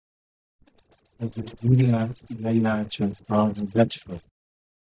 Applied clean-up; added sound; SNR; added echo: neural mask model DeepFilterNet 3.